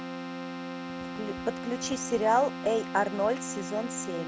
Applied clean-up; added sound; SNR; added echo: none; Keyboard (musical); 6 dB; none.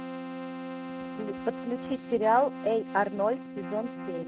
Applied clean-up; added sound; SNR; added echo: neural mask model RNNoise.